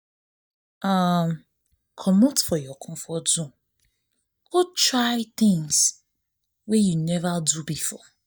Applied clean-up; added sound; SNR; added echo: neural mask model DeepFilterNet 3.